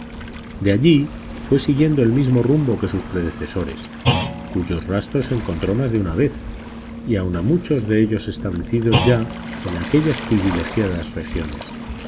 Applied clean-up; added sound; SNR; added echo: none; Waves, surf + Thump, thud; 8 dB; none.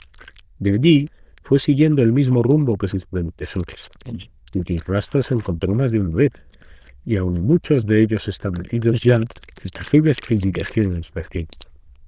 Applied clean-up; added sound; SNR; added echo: neural diffusion model UNIVERSE++.